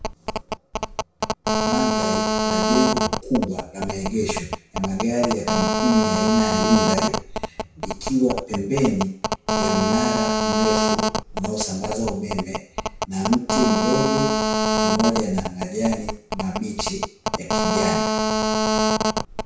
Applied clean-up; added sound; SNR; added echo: none; Telephone; -2 dB; reverberation time 0.6 s.